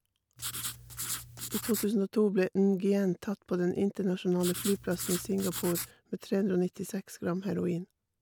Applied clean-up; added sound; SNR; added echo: none; Writing; 8 dB; none.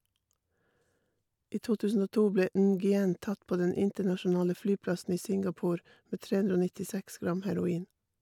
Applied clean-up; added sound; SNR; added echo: none; none; none; none.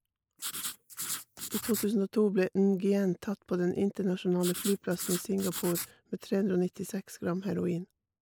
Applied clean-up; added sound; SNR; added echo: neural mask model Resemble Enhance denoiser.